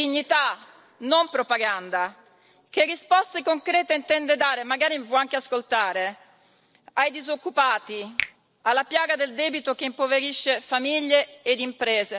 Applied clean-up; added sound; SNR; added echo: neural separator model SepFormer DNS4.